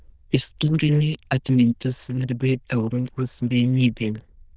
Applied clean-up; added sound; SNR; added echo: neural diffusion model UNIVERSE++.